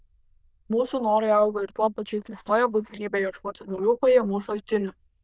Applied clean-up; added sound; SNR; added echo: neural diffusion model UNIVERSE++.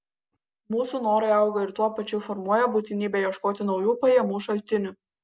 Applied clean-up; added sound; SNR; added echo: none; none; none; none.